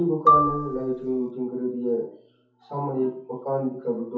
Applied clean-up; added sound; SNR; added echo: none; Marimba, xylophone; -2 dB; reverberation time 0.5 s.